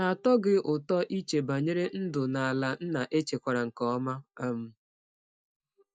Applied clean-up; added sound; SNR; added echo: neural mask model DeepFilterNet 3.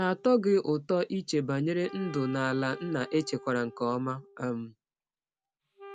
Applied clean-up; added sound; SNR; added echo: none; Wind instrument, woodwind instrument; 19 dB; none.